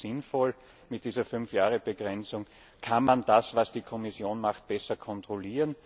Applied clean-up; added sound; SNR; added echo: none; none; none; none.